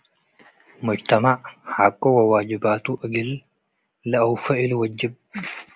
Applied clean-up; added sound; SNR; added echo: none; none; none; none.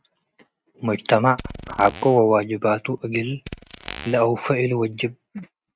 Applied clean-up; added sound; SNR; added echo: neural mask model RNNoise.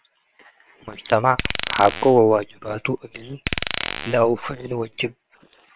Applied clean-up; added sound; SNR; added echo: neural separator model SepFormer WHAM!.